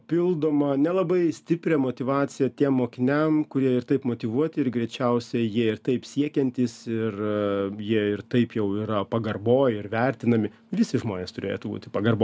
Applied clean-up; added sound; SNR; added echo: none; none; none; none.